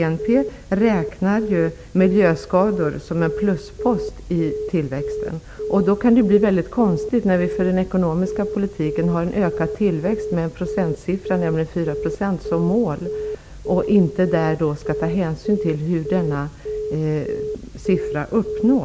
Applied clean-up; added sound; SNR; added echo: none; Telephone; 9 dB; none.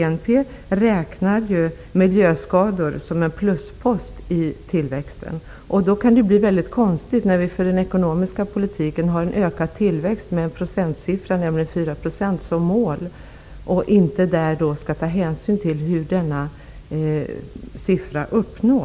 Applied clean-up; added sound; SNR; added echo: none; none; none; none.